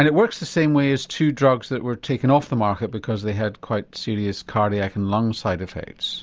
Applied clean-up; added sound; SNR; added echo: none; none; none; none.